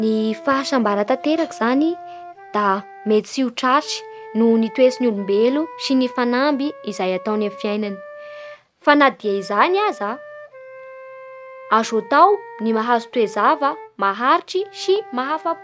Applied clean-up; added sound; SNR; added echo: none; Wind instrument, woodwind instrument; 18 dB; none.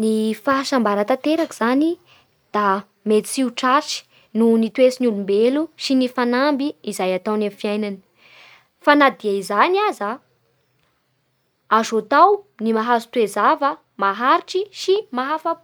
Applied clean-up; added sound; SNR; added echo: none; none; none; none.